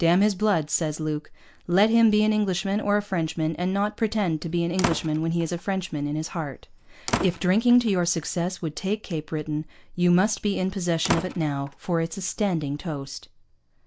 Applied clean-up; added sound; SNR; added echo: none; Slam; 10 dB; none.